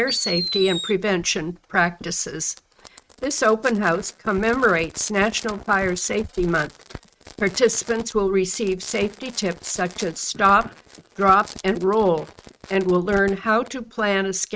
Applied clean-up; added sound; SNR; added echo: neural mask model RNNoise.